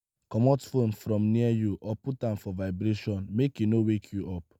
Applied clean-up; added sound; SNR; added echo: none; none; none; none.